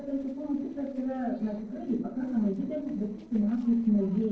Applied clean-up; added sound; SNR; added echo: neural separator model SepFormer DNS4.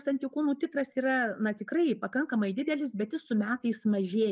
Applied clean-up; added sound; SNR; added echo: none; none; none; none.